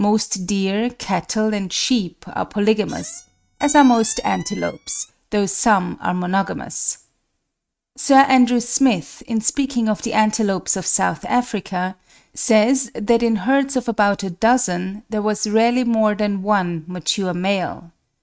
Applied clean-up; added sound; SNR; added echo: neural mask model RNNoise.